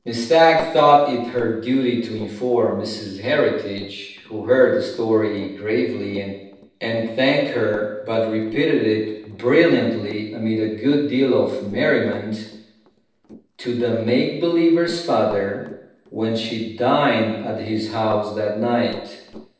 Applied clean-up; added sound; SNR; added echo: neural separator model SepFormer DNS4.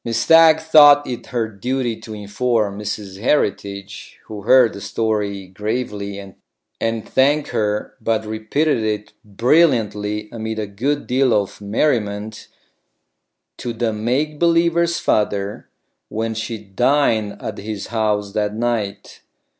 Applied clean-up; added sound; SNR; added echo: none; none; none; none.